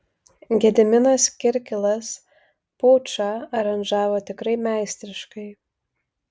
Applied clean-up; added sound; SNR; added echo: none; none; none; none.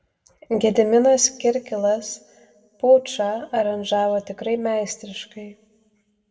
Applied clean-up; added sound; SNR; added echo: none; none; none; reverberation time 0.7 s.